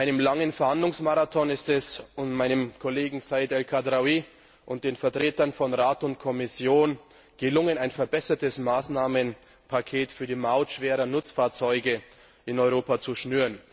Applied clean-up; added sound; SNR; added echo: none; none; none; none.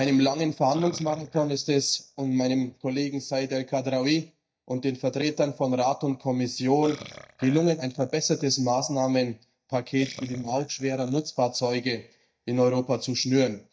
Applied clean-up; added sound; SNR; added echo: neural mask model DeepFilterNet 3.